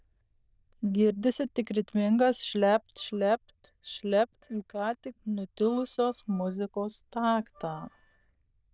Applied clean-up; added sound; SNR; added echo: neural diffusion model UNIVERSE++.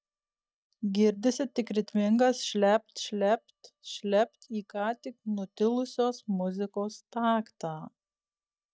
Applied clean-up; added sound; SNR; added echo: neural mask model DeepFilterNet 3.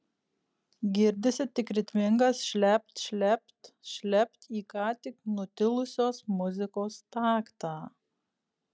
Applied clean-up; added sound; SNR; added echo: none; none; none; none.